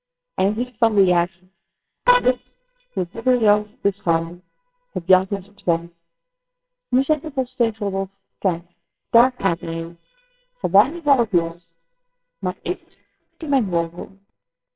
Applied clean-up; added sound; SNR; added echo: neural separator model SepFormer WHAMR!.